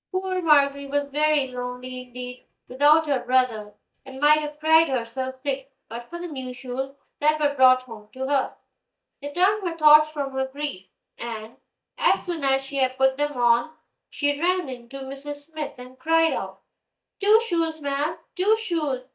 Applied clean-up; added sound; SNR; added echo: neural mask model DeepFilterNet 3.